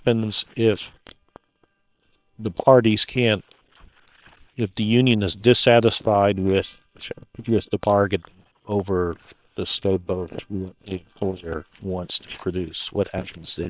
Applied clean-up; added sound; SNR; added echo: neural separator model SepFormer WHAM!.